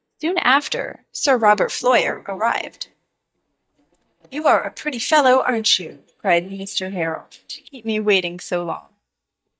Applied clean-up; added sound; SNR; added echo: neural mask model DeepFilterNet 3.